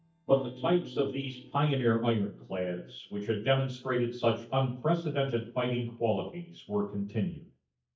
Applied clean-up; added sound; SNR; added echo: neural mask model DeepFilterNet 3.